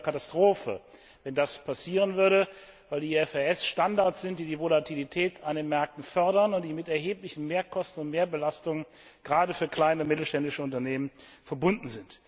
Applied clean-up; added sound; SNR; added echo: none; none; none; none.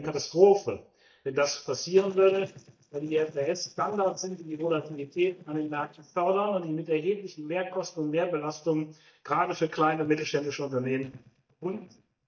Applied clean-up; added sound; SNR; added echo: neural mask model DeepFilterNet 3.